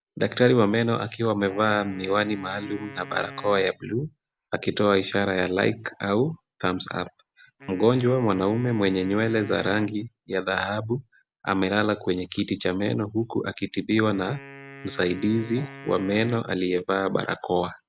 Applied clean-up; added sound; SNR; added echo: none; Wind instrument, woodwind instrument; 18 dB; none.